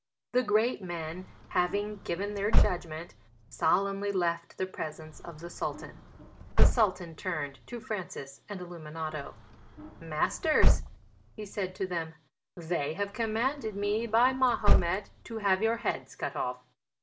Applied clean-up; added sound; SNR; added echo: none; Slam / Car; -1 dB; none.